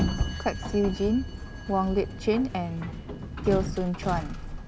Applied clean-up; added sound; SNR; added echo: none; Sliding door; 4 dB; none.